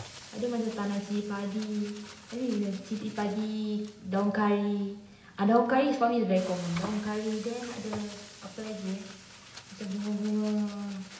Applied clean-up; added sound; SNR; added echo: none; Frying (food); 17 dB; reverberation time 0.8 s.